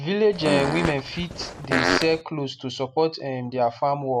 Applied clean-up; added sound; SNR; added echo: none; Fart; 2 dB; none.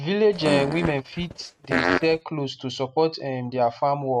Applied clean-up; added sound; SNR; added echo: neural mask model RNNoise.